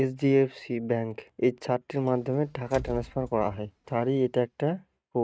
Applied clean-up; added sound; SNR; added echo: neural mask model RNNoise.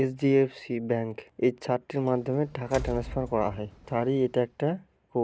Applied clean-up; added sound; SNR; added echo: none; Door; 14 dB; none.